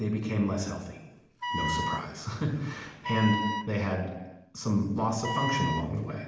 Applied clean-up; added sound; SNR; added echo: none; Wind instrument, woodwind instrument; 4 dB; reverberation time 0.9 s.